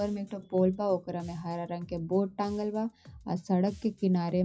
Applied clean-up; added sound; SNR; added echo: classical method WPE with log-MMSE.